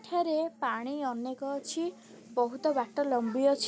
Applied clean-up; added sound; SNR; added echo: none; none; none; none.